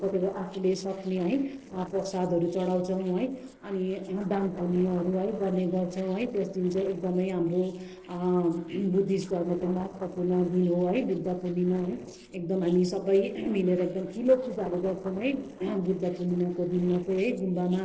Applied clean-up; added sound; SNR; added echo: neural separator model SepFormer DNS4.